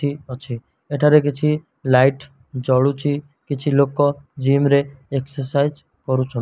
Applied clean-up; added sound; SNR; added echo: none; none; none; none.